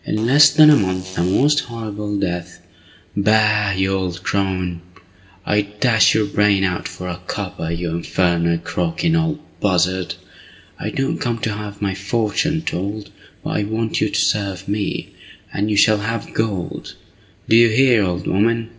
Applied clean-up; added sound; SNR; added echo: none; Fart; 19 dB; reverberation time 0.8 s.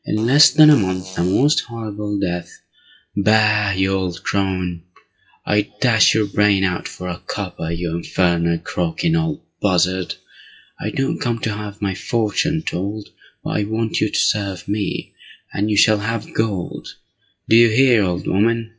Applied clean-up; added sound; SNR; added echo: classical method WPE with log-MMSE.